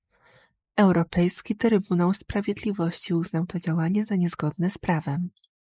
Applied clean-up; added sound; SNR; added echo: neural mask model Resemble Enhance denoiser.